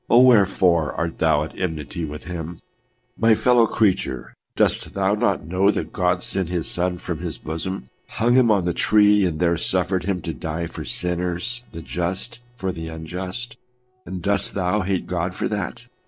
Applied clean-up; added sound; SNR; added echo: neural separator model SepFormer DNS4.